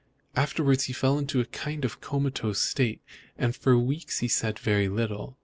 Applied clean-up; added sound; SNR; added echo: none; none; none; none.